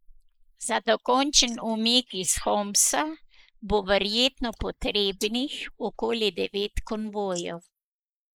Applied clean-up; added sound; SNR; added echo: neural mask model Resemble Enhance denoiser.